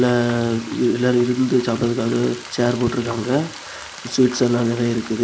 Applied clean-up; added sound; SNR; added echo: none; Frying (food); 16 dB; none.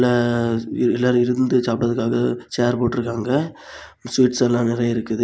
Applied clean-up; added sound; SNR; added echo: none; none; none; none.